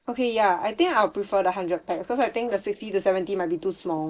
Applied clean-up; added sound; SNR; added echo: neural separator model SepFormer DNS4.